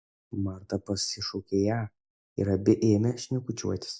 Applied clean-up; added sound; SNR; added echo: none; none; none; none.